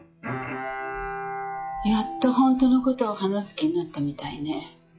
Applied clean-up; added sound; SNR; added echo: classical method log-MMSE.